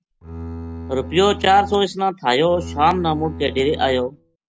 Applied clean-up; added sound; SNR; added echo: none; Bowed string instrument; 13 dB; none.